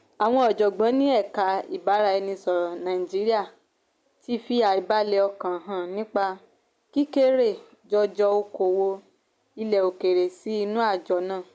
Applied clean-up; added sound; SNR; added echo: none; none; none; none.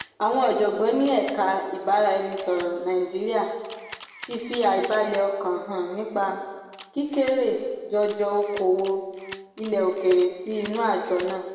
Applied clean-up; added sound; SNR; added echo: none; Camera; 18 dB; reverberation time 1.3 s.